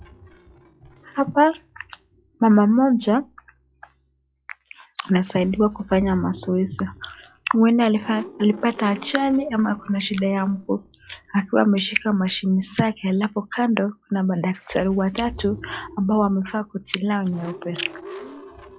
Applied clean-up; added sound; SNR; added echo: classical method log-MMSE.